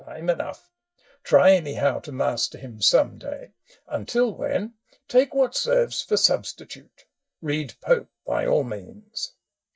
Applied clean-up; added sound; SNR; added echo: neural mask model DeepFilterNet 3.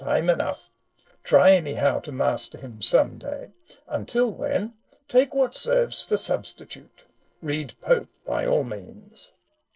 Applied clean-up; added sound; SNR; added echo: neural separator model SepFormer DNS4.